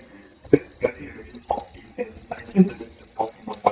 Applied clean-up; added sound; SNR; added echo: neural mask model DeepFilterNet 3.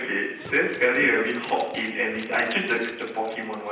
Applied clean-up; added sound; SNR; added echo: none; Zipper (clothing); 19 dB; reverberation time 0.9 s.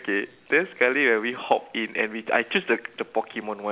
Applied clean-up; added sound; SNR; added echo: none; none; none; none.